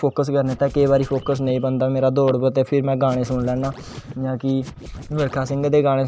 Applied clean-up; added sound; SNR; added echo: none; Scratching (performance technique); 16 dB; none.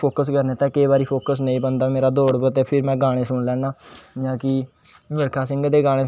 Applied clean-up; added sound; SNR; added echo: none; none; none; none.